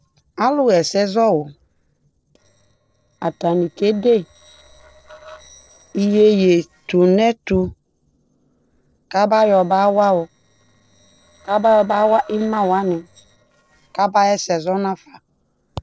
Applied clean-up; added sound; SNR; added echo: neural separator model SepFormer DNS4.